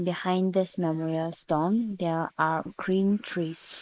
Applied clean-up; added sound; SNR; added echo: neural mask model Resemble Enhance denoiser.